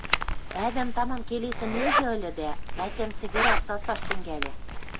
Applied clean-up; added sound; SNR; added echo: none; Zipper (clothing); -4 dB; none.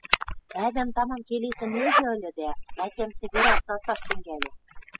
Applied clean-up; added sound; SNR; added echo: classical method spectral subtraction.